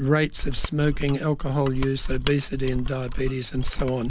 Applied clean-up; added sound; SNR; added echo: none; Mechanisms; 3 dB; none.